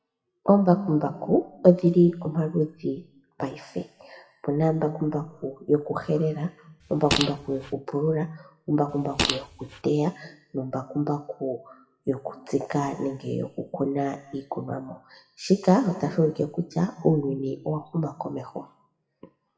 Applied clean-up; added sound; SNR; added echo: classical method WPE with log-MMSE.